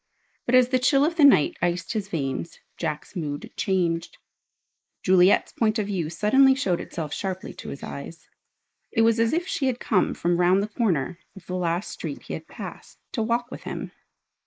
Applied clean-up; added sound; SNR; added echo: neural mask model Resemble Enhance denoiser.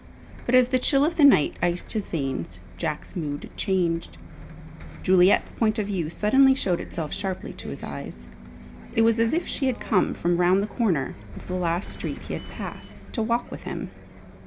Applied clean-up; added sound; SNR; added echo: none; Bus; 15 dB; none.